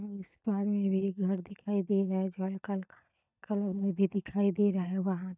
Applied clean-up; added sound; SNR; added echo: neural mask model DeepFilterNet 3.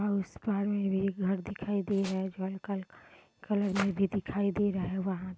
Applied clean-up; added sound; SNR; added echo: none; Tools; 17 dB; none.